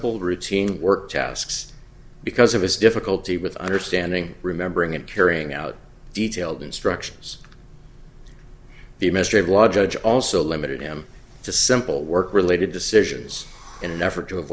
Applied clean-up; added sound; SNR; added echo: none; none; none; none.